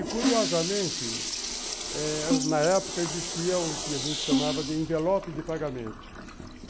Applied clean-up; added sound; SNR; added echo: none; Bowed string instrument + Toilet flush; 2 dB; none.